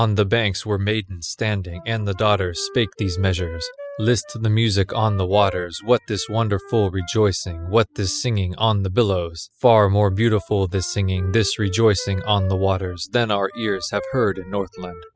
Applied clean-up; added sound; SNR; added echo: classical method spectral subtraction.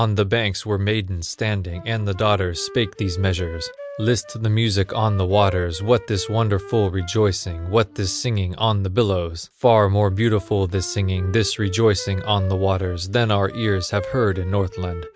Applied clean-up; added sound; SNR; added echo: none; Wind instrument, woodwind instrument; 17 dB; none.